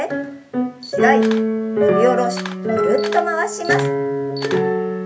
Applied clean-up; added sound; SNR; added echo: none; Camera; 19 dB; reverberation time 0.3 s.